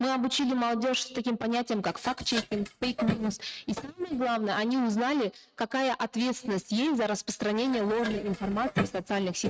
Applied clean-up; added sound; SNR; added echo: neural mask model RNNoise.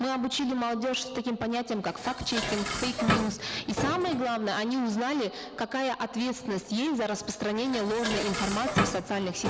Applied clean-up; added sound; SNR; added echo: none; Dishes, pots, and pans; 6 dB; none.